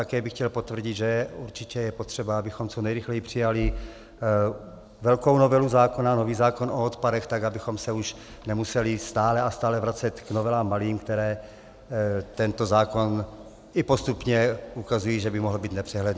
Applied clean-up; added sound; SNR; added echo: none; none; none; none.